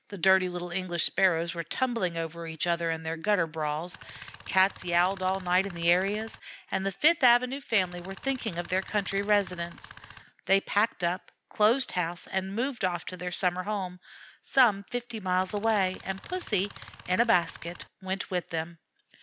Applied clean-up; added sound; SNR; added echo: none; Tools; 17 dB; none.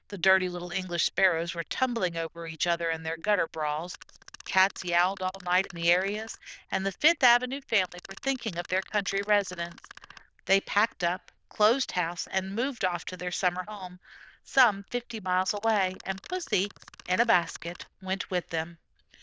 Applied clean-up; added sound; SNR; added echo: neural diffusion model UNIVERSE++.